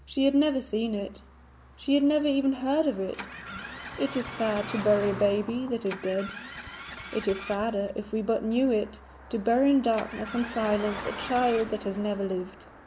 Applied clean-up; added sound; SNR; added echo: none; Car passing by + Engine starting; 14 dB; none.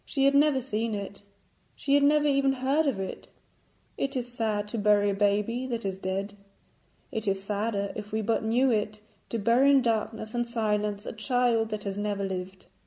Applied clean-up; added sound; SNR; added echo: none; none; none; none.